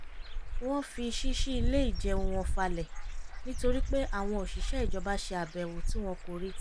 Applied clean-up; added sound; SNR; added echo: none; Bird / Dog; -4 dB; none.